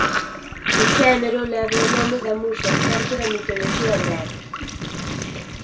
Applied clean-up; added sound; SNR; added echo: none; Sink (filling or washing); -1 dB; reverberation time 0.2 s.